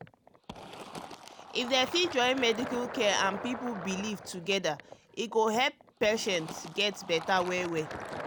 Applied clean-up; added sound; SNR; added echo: none; Fill (with liquid); 11 dB; none.